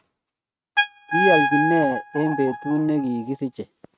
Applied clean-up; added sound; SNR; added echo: neural mask model RNNoise.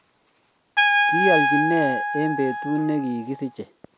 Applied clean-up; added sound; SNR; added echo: none; Trumpet; -1 dB; none.